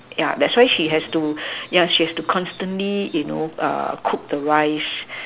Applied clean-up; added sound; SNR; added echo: none; none; none; none.